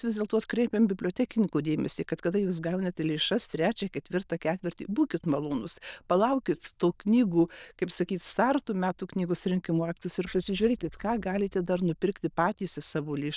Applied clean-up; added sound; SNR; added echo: neural diffusion model UNIVERSE++.